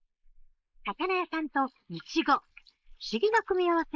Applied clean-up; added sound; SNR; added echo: neural mask model Resemble Enhance denoiser.